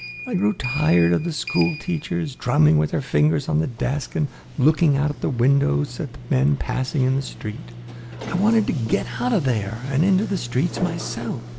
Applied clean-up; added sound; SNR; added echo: none; Sliding door; 13 dB; none.